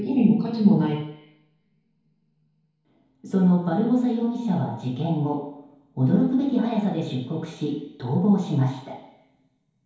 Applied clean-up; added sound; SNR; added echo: none; none; none; reverberation time 2.2 s.